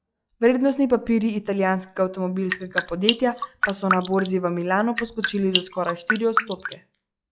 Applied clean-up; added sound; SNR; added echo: classical method log-MMSE.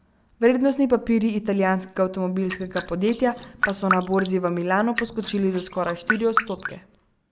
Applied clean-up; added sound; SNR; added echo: neural mask model Resemble Enhance denoiser.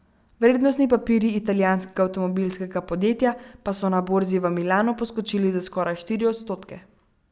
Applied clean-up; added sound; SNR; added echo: none; none; none; none.